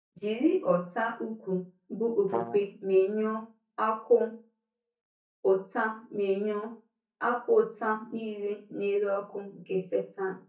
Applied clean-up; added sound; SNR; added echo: neural mask model DeepFilterNet 3.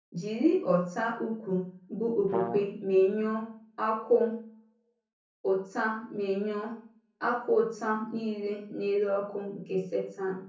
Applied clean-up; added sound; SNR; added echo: none; Brass instrument; 5 dB; reverberation time 0.5 s.